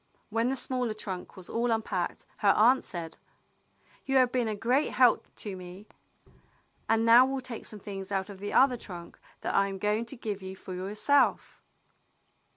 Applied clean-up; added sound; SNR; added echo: none; none; none; none.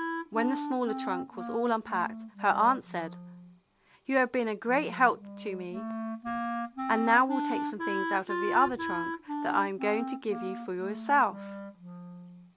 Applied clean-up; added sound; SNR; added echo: none; Wind instrument, woodwind instrument; 6 dB; none.